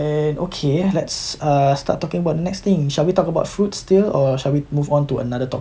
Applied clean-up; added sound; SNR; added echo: none; none; none; none.